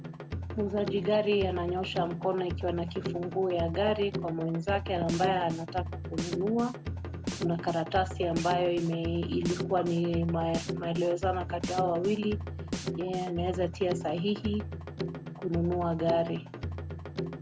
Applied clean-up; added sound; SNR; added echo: none; Drum kit; 6 dB; none.